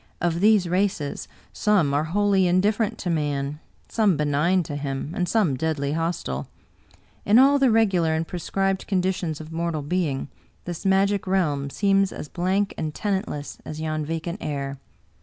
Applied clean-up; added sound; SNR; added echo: none; none; none; none.